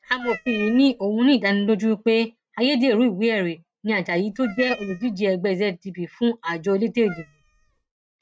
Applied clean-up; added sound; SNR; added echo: neural mask model RNNoise.